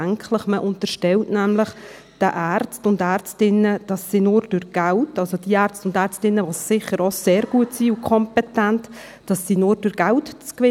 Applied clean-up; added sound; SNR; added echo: none; none; none; none.